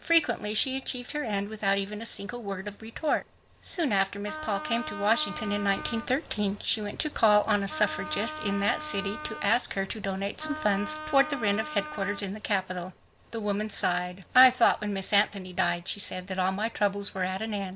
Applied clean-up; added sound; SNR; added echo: none; Wind instrument, woodwind instrument; 10 dB; none.